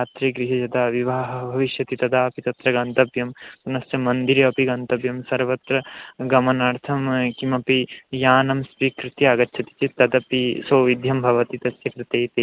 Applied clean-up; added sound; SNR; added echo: none; none; none; none.